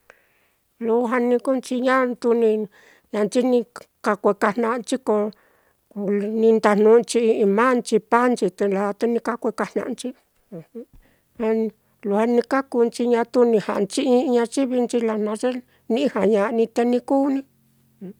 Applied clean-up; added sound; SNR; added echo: none; none; none; none.